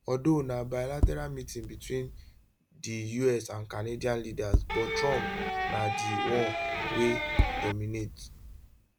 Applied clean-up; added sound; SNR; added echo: none; Electric guitar + Tap; 0 dB; none.